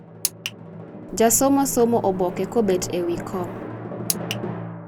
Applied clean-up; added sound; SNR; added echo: none; Drum; 10 dB; none.